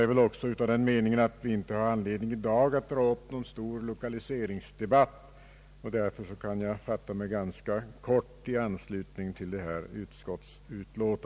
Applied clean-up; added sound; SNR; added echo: none; none; none; none.